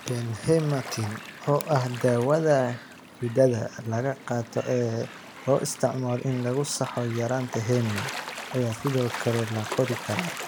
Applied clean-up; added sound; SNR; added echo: none; Gull, seagull / Waves, surf; 12 dB; none.